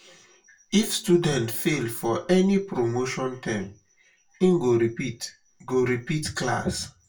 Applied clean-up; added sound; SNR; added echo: none; none; none; reverberation time 0.2 s.